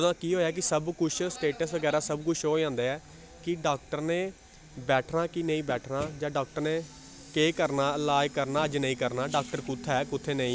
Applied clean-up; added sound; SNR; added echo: none; none; none; none.